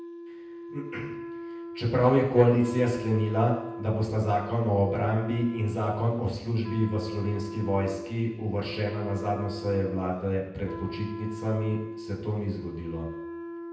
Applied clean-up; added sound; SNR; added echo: none; Wind instrument, woodwind instrument; 11 dB; reverberation time 0.9 s.